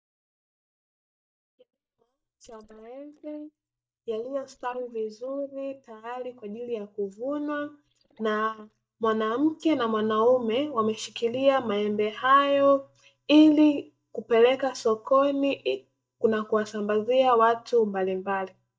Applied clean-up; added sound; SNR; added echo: neural mask model DeepFilterNet 3.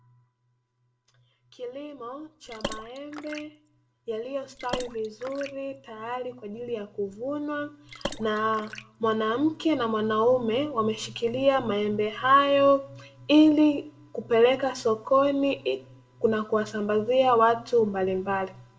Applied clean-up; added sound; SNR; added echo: none; Water / Splash, splatter; 15 dB; reverberation time 0.3 s.